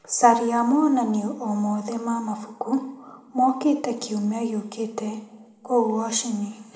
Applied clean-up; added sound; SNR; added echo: none; none; none; reverberation time 0.6 s.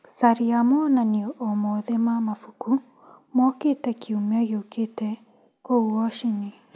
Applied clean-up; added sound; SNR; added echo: none; none; none; none.